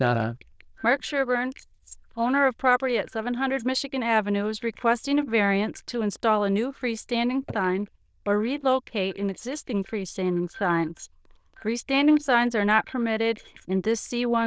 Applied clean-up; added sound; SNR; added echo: neural diffusion model UNIVERSE++.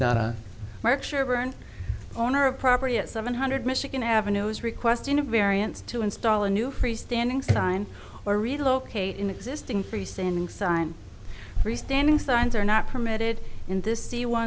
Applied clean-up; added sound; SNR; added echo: none; none; none; none.